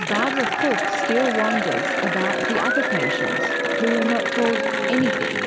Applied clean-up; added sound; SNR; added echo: none; Applause / Cheering; -3 dB; none.